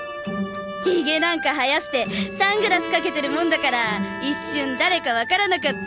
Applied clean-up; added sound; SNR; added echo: none; Trumpet; 13 dB; none.